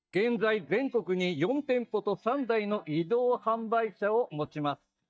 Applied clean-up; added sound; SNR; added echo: neural mask model DeepFilterNet 3.